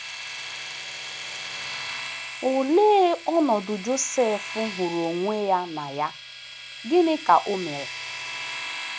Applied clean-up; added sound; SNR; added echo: none; Domestic sounds, home sounds; 11 dB; none.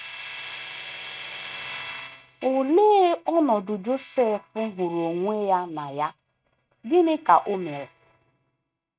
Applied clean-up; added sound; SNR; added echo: neural mask model RNNoise.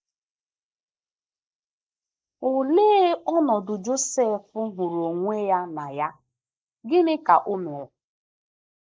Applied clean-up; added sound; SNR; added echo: neural mask model Resemble Enhance denoiser.